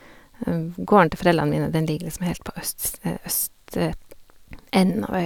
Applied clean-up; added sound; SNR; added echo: none; none; none; none.